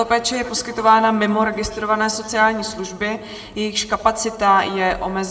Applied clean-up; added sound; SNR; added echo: none; none; none; reverberation time 1.2 s.